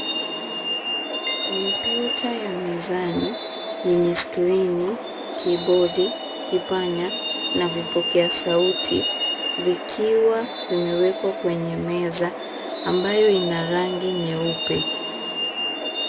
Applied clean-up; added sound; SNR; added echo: none; Truck; 4 dB; none.